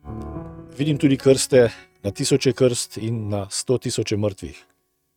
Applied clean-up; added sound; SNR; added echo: neural mask model RNNoise.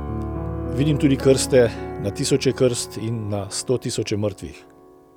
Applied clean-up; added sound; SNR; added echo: none; Piano; 9 dB; none.